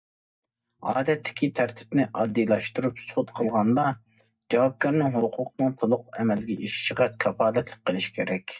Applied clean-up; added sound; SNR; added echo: neural mask model DeepFilterNet 3.